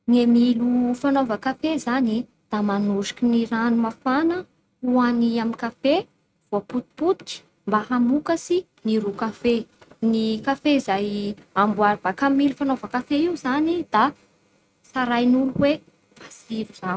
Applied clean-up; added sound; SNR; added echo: neural mask model RNNoise.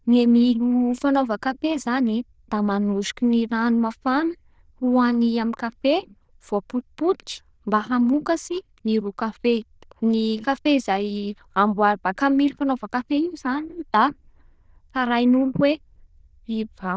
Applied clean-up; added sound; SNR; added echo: neural diffusion model UNIVERSE++.